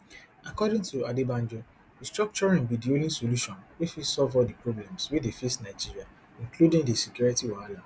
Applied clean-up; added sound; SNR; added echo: none; none; none; none.